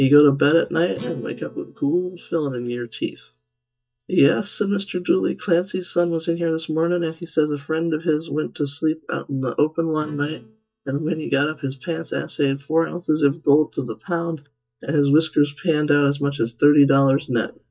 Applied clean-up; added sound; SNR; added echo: neural mask model DeepFilterNet 3.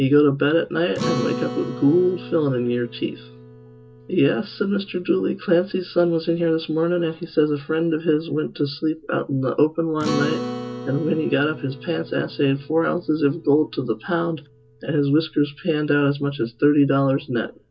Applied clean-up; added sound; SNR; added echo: none; Acoustic guitar; 14 dB; reverberation time 0.2 s.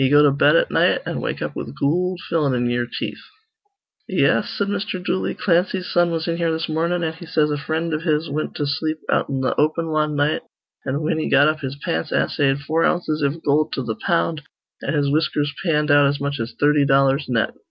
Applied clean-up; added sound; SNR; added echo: none; none; none; none.